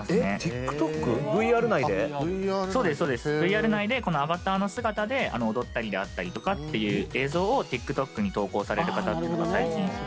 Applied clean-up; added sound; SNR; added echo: none; none; none; none.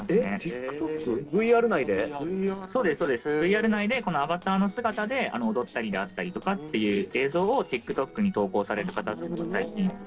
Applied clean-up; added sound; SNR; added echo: neural separator model SepFormer DNS4.